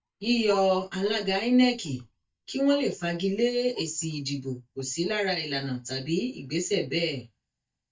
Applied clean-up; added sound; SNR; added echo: neural mask model DeepFilterNet 3.